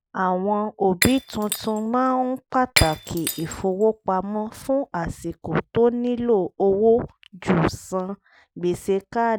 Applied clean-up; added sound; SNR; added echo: none; Shatter; 7 dB; none.